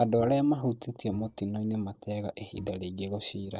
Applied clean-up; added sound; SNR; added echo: neural separator model SepFormer DNS4.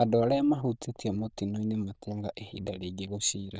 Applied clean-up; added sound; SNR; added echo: neural diffusion model UNIVERSE++.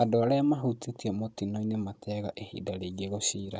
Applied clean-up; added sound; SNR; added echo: none; none; none; none.